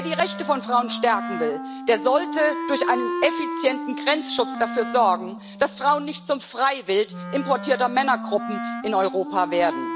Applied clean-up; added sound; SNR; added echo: none; Wind instrument, woodwind instrument; 8 dB; none.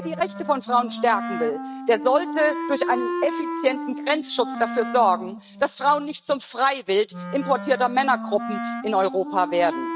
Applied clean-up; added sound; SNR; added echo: neural mask model RNNoise.